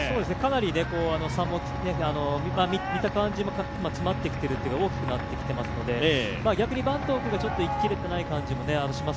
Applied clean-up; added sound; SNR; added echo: none; Wind instrument, woodwind instrument; 13 dB; none.